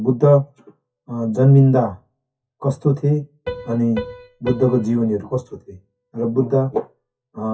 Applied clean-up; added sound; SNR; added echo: classical method WPE with log-MMSE.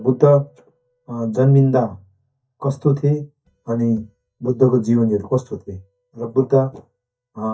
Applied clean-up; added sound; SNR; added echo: neural mask model DeepFilterNet 3.